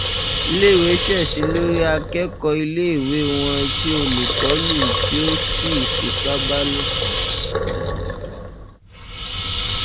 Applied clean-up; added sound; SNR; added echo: none; Water tap, faucet / Liquid; 0 dB; none.